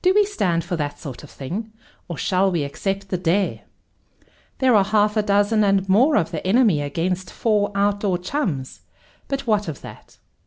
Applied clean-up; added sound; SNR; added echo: none; none; none; none.